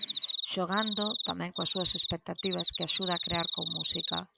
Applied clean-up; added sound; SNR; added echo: none; Cricket; -4 dB; none.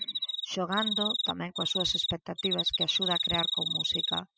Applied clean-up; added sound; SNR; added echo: classical method spectral subtraction.